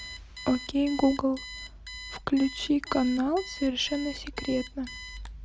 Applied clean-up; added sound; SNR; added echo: none; Alarm; 15 dB; none.